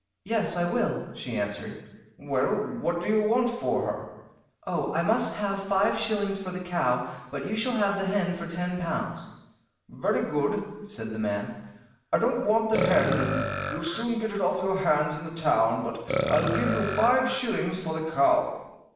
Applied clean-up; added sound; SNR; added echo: none; Burping, eructation; 5 dB; reverberation time 1.0 s.